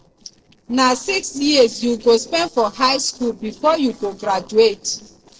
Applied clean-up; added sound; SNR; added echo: neural separator model SepFormer DNS4.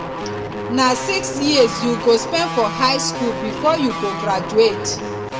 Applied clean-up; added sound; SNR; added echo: none; Guitar; 6 dB; reverberation time 0.9 s.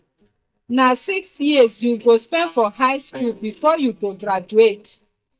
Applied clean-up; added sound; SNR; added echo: neural mask model DeepFilterNet 3.